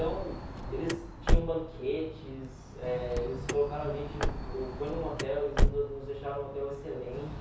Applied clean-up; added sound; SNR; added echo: none; Car; -3 dB; reverberation time 0.6 s.